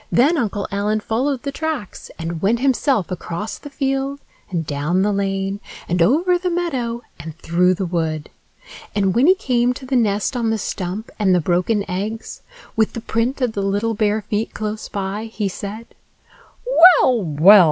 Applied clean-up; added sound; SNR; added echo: none; none; none; none.